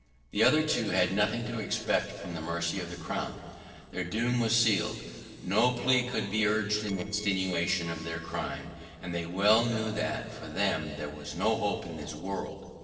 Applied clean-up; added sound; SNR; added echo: neural separator model SepFormer DNS4.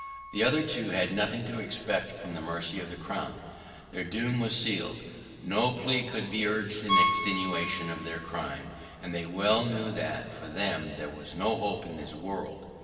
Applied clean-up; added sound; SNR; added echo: none; Piano; 7 dB; reverberation time 2.8 s.